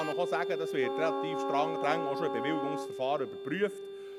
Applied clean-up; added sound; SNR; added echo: none; Wind instrument, woodwind instrument + Organ; 1 dB; none.